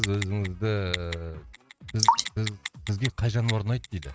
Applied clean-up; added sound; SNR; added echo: neural mask model RNNoise.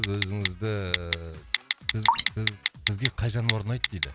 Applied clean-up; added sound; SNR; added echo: none; Telephone + Drip; -2 dB; none.